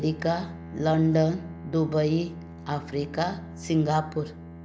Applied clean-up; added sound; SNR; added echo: none; Bowed string instrument; 14 dB; none.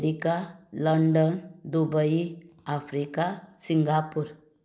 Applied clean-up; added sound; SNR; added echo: none; none; none; none.